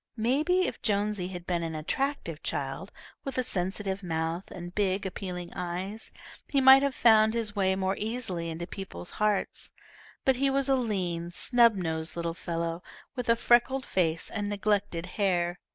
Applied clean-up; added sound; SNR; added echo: none; none; none; none.